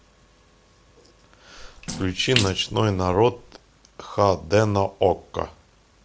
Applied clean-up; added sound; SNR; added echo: none; Splash, splatter; 11 dB; none.